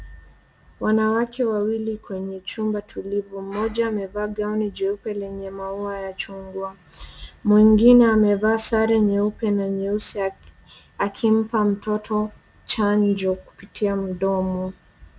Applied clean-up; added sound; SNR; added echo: none; none; none; none.